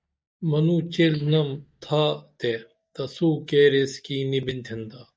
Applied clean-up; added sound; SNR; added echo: neural mask model DeepFilterNet 3.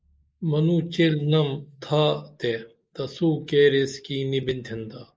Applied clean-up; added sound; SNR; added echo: neural mask model Resemble Enhance denoiser.